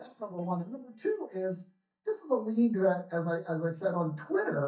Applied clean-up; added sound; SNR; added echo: neural mask model DeepFilterNet 3.